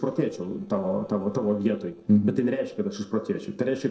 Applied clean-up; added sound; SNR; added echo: neural separator model SepFormer DNS4.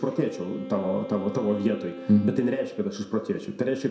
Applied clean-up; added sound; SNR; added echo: none; Wind instrument, woodwind instrument; 15 dB; reverberation time 0.6 s.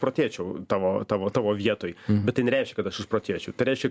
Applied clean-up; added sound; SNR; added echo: none; none; none; none.